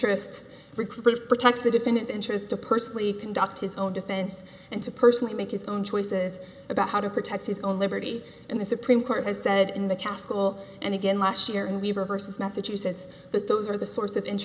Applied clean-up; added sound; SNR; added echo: none; none; none; none.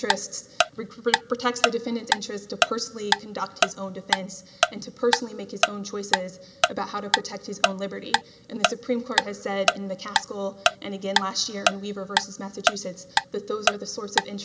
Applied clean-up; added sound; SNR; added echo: none; Tick-tock; -3 dB; none.